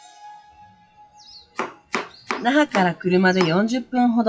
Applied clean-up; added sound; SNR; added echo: classical method WPE with log-MMSE.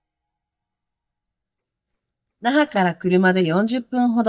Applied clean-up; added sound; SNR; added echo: neural mask model DeepFilterNet 3.